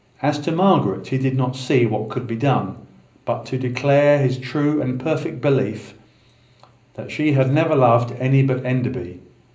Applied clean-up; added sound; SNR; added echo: none; none; none; reverberation time 0.5 s.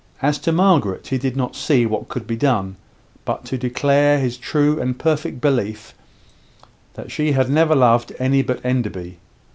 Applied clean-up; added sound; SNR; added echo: none; none; none; none.